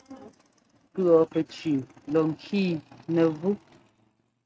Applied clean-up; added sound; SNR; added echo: neural mask model RNNoise.